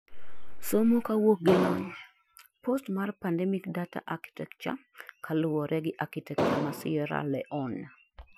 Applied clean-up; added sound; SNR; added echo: classical method Wiener filter.